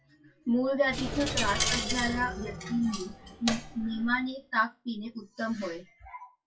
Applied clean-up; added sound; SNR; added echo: classical method WPE with log-MMSE.